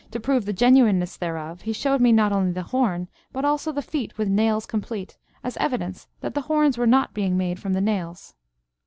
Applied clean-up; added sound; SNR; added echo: none; none; none; none.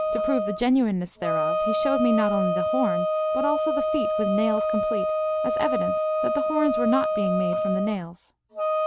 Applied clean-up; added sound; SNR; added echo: none; Wind instrument, woodwind instrument; -2 dB; none.